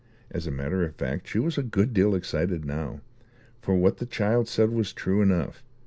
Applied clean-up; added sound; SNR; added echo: none; none; none; none.